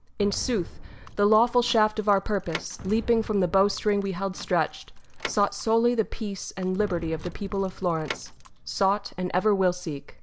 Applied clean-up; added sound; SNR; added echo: none; Boom + Door / Car; 16 dB; none.